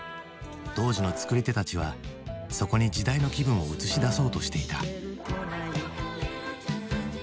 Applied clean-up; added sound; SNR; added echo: none; Piano; 7 dB; none.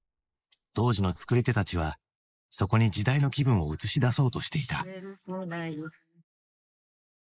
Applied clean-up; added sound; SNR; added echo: neural mask model Resemble Enhance denoiser.